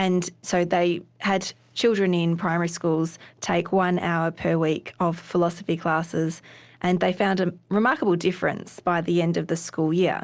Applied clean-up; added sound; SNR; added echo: none; none; none; none.